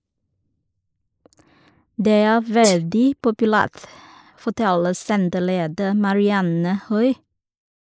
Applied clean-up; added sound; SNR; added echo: neural mask model Resemble Enhance denoiser.